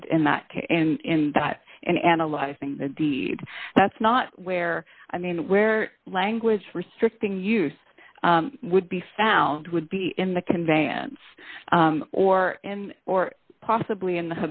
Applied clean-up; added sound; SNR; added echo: none; none; none; none.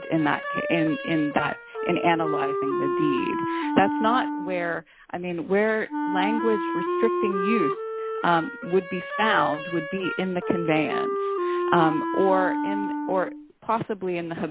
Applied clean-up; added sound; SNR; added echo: none; Wind instrument, woodwind instrument; 3 dB; none.